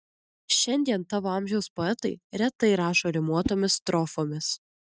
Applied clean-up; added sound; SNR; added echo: neural mask model RNNoise.